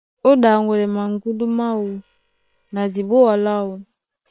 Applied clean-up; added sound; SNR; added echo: neural separator model SepFormer WHAM!.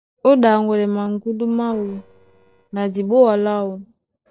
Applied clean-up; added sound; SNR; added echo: neural separator model SepFormer DNS4.